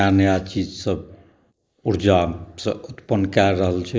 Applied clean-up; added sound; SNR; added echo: neural mask model Resemble Enhance denoiser.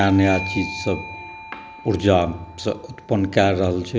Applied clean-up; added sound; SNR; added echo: none; Bell / Doorbell; 14 dB; none.